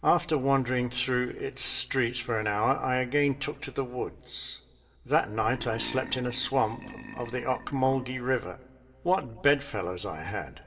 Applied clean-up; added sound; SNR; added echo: none; Burping, eructation; 15 dB; reverberation time 2.6 s.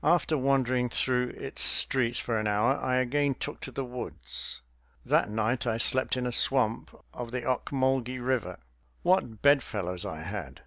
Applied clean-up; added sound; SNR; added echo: none; none; none; none.